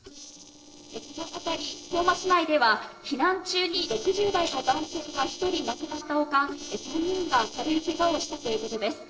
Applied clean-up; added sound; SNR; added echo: neural separator model SepFormer DNS4.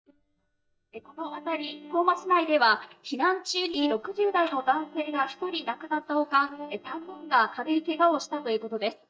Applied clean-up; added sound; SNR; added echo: neural mask model DeepFilterNet 3.